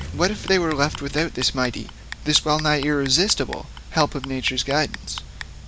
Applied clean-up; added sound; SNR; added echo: none; Clock + Accelerating, revving, vroom; 13 dB; none.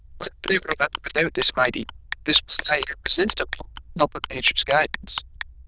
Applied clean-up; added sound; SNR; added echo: neural diffusion model UNIVERSE++.